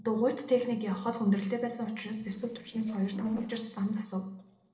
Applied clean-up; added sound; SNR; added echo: neural separator model SepFormer DNS4.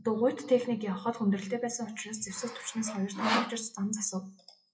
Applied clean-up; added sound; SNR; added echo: classical method WPE with log-MMSE.